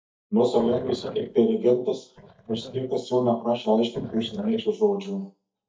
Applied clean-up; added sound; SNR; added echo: neural mask model DeepFilterNet 3.